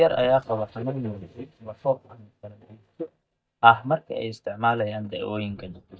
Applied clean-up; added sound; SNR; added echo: neural mask model DeepFilterNet 3.